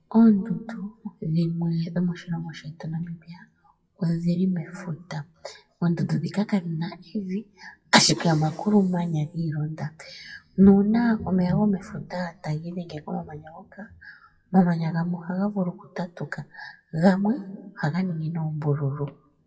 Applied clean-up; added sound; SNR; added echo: classical method WPE with log-MMSE.